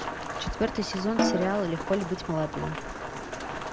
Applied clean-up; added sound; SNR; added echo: none; Rain + Snare drum; 2 dB; none.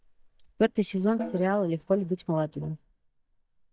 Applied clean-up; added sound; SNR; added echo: neural mask model DeepFilterNet 3.